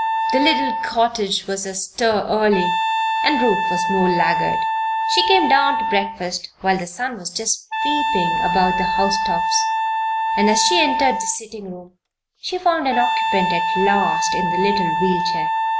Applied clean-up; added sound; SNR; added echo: none; Wind instrument, woodwind instrument; 0 dB; none.